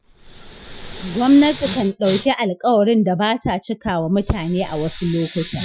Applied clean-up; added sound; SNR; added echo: classical method Wiener filter.